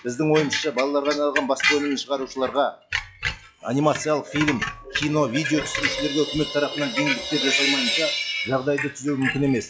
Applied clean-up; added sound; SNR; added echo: classical method log-MMSE.